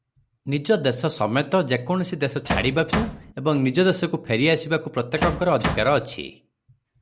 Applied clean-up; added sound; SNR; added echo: none; Bass drum; 4 dB; none.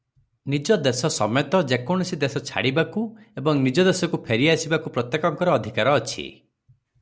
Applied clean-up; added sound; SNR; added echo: none; none; none; none.